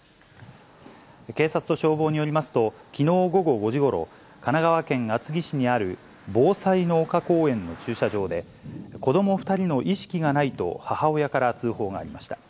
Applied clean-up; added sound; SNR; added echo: none; none; none; none.